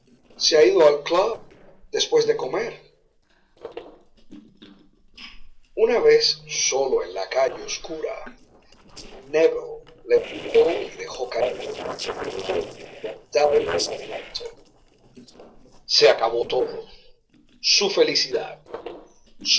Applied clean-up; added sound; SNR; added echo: neural separator model SepFormer DNS4.